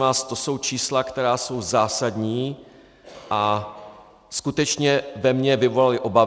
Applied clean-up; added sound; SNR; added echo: none; none; none; none.